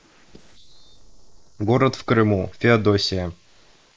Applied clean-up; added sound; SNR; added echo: neural mask model Resemble Enhance denoiser.